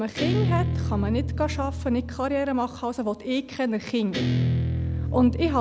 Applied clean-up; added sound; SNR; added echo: none; Guitar; 1 dB; none.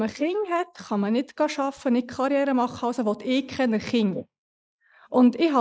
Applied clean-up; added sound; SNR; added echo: neural mask model Resemble Enhance denoiser.